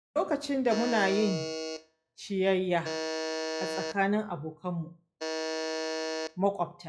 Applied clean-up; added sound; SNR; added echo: classical method log-MMSE.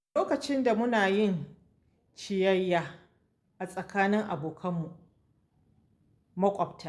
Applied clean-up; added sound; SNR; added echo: none; none; none; none.